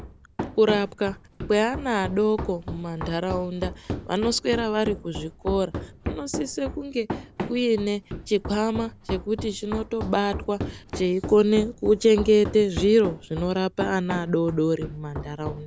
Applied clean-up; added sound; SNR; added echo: none; Run; 10 dB; none.